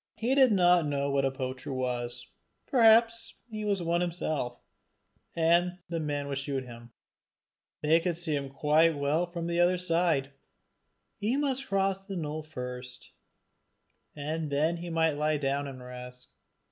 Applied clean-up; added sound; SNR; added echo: none; none; none; none.